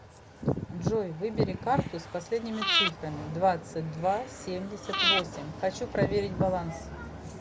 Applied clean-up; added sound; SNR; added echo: none; Wind + Breathing; -1 dB; none.